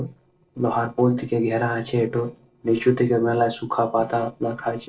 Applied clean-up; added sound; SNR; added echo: neural separator model SepFormer DNS4.